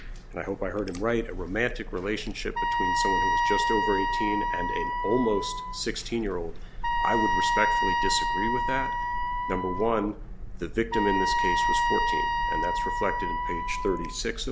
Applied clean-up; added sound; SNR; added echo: none; Wind instrument, woodwind instrument; -2 dB; none.